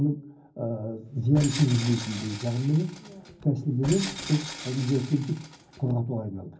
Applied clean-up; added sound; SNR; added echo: none; Tools; 12 dB; reverberation time 0.4 s.